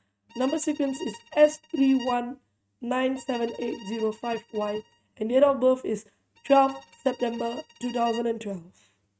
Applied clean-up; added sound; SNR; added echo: neural mask model RNNoise.